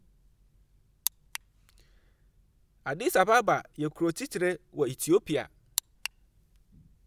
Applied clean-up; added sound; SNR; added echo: none; none; none; none.